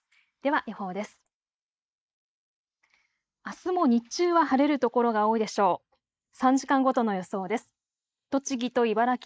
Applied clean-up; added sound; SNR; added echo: neural mask model Resemble Enhance denoiser.